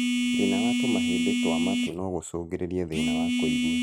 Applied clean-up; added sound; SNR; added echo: neural mask model RNNoise.